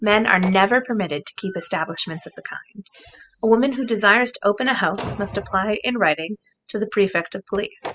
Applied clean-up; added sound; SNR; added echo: classical method spectral subtraction.